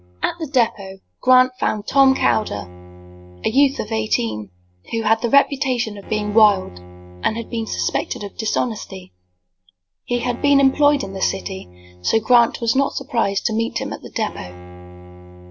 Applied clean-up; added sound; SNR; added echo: none; Bowed string instrument; 19 dB; none.